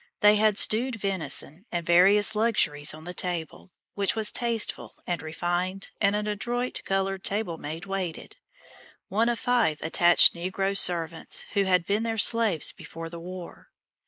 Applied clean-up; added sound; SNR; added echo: neural mask model Resemble Enhance denoiser.